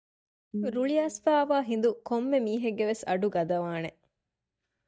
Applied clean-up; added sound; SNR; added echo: neural mask model DeepFilterNet 3.